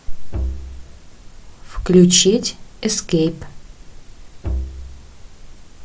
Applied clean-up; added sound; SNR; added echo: none; Bowed string instrument; 8 dB; none.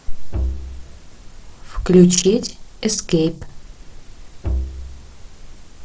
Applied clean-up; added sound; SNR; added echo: neural separator model SepFormer DNS4.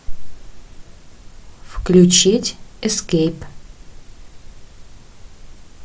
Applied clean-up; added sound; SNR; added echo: none; none; none; none.